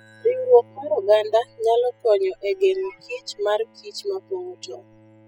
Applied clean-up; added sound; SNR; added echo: classical method spectral subtraction.